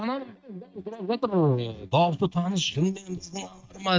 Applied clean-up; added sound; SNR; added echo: neural mask model DeepFilterNet 3.